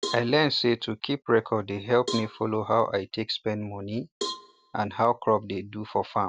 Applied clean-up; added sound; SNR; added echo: none; Cowbell; 14 dB; none.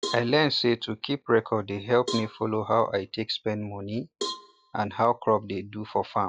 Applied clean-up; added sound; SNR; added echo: classical method log-MMSE.